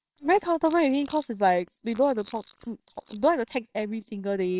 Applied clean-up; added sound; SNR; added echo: neural separator model SepFormer WHAMR!.